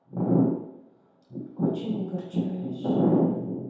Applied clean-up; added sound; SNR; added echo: none; none; none; reverberation time 0.8 s.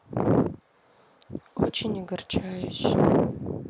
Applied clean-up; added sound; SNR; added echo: none; none; none; none.